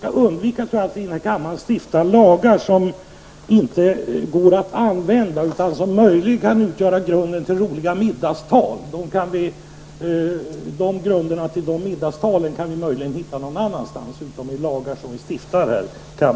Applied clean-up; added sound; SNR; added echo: none; none; none; none.